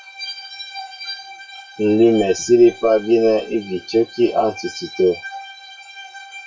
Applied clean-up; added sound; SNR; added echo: classical method WPE with log-MMSE.